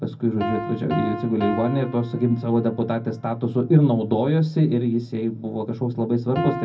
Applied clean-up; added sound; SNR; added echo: none; Piano; 12 dB; reverberation time 0.4 s.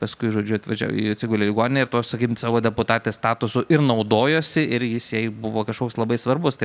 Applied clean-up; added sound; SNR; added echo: none; none; none; none.